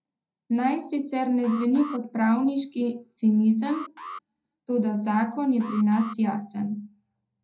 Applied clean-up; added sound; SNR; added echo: none; Alarm; 18 dB; reverberation time 0.2 s.